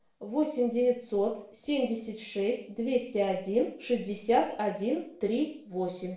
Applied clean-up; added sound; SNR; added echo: none; none; none; reverberation time 0.5 s.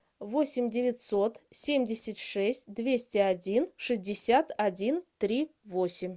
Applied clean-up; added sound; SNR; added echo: none; none; none; none.